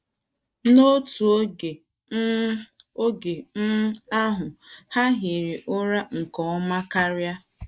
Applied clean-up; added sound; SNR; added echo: neural mask model DeepFilterNet 3.